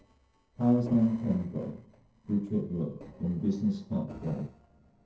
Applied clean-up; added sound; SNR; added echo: neural separator model SepFormer DNS4.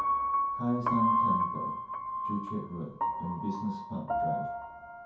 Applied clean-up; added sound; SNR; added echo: none; Piano; -4 dB; reverberation time 0.6 s.